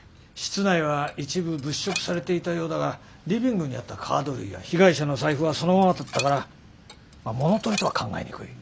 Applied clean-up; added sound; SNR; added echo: none; Dishes, pots, and pans; 14 dB; none.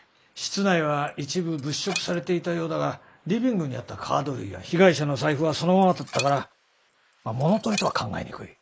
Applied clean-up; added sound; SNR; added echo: neural mask model Resemble Enhance denoiser.